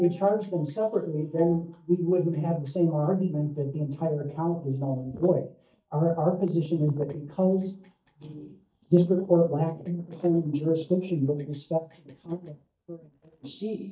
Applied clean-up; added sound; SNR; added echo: neural mask model DeepFilterNet 3.